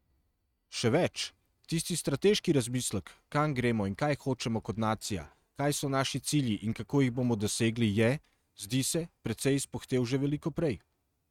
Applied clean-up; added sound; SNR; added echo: neural mask model RNNoise.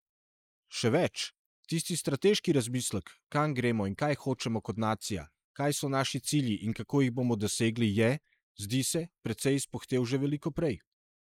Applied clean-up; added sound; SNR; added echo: neural mask model Resemble Enhance denoiser.